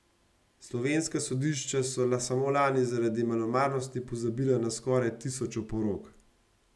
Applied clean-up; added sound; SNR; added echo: none; none; none; none.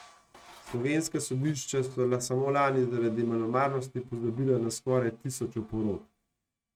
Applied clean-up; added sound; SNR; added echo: neural mask model RNNoise.